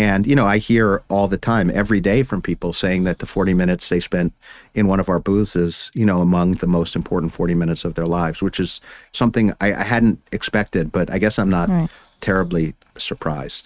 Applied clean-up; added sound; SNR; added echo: neural mask model RNNoise.